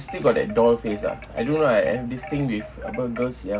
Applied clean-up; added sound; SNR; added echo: none; Wind chime; 16 dB; none.